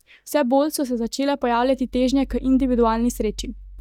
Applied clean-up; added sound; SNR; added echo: neural mask model DeepFilterNet 3.